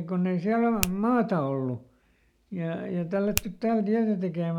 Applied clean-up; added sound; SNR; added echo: none; Finger snapping; 8 dB; none.